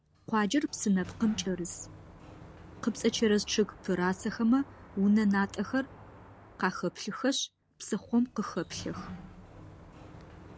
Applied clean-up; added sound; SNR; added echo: none; Sliding door; 18 dB; none.